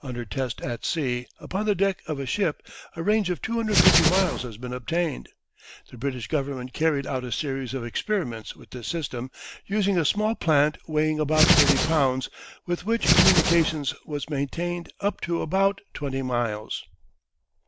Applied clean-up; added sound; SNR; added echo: none; Hands; -5 dB; none.